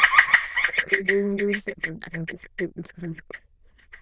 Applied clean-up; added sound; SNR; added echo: neural diffusion model UNIVERSE++.